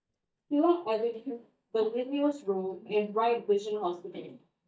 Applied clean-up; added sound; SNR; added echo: neural mask model DeepFilterNet 3.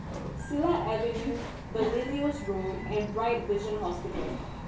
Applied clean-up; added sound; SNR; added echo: none; Bird vocalization, bird call, bird song; 6 dB; reverberation time 0.3 s.